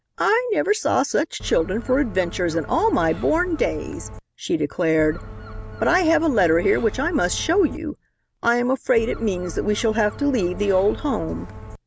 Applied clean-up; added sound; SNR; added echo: none; Gull, seagull; 12 dB; none.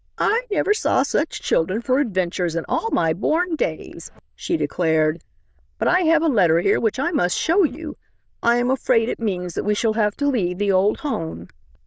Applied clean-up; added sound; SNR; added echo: neural diffusion model UNIVERSE++.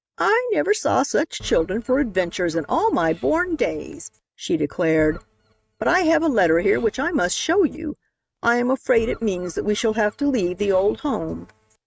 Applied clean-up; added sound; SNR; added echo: neural mask model RNNoise.